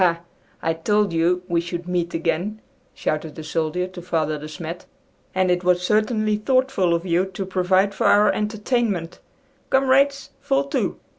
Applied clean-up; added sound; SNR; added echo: none; none; none; none.